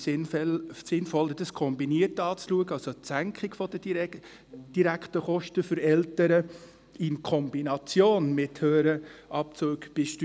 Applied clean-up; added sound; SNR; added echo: none; none; none; none.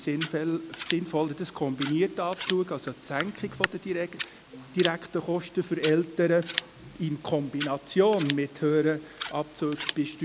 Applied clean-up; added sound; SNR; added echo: none; Scissors; 7 dB; none.